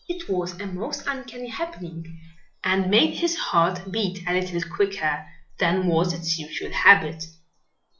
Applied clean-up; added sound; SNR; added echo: classical method log-MMSE.